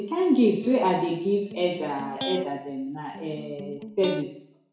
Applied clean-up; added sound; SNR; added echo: none; Electric guitar; 12 dB; reverberation time 0.6 s.